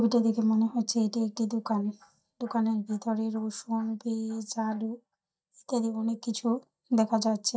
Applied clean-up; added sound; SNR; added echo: neural mask model DeepFilterNet 3.